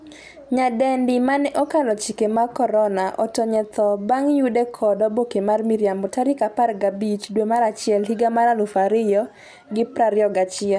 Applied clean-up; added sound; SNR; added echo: none; none; none; none.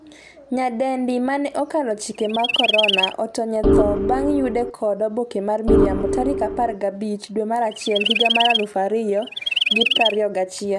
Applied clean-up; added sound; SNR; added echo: none; Organ + Chirp, tweet; -2 dB; none.